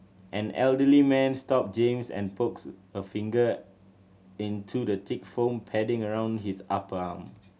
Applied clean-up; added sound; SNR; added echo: none; none; none; none.